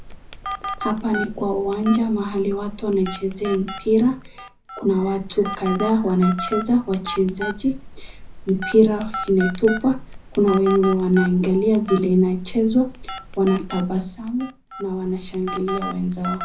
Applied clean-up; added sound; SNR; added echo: none; Telephone; 11 dB; reverberation time 0.4 s.